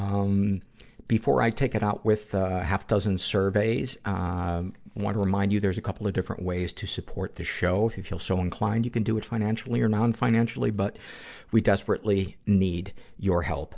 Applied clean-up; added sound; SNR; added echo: none; none; none; none.